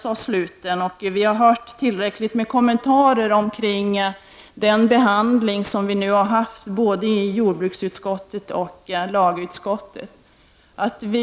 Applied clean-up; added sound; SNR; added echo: none; none; none; none.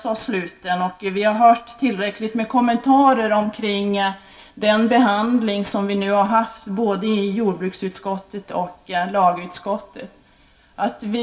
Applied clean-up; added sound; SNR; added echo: none; none; none; reverberation time 0.2 s.